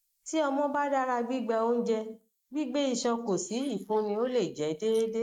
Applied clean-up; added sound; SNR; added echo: neural mask model Resemble Enhance denoiser.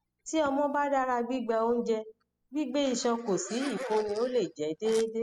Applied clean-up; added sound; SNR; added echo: classical method spectral subtraction.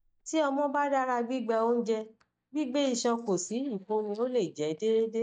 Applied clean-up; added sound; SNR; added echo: neural mask model DeepFilterNet 3.